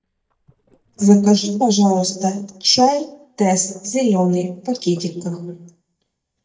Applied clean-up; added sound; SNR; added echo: neural mask model DeepFilterNet 3.